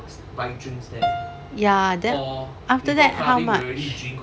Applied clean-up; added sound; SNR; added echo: none; Piano; 10 dB; none.